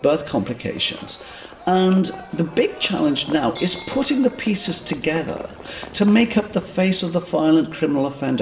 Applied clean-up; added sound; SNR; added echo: none; Livestock, farm animals, working animals; 18 dB; reverberation time 1.9 s.